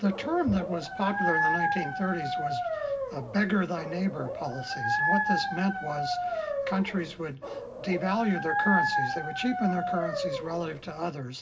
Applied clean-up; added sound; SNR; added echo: none; Dog; 0 dB; reverberation time 0.4 s.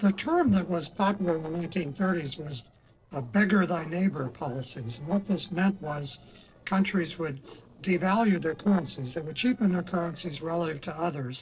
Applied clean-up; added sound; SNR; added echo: neural separator model SepFormer DNS4.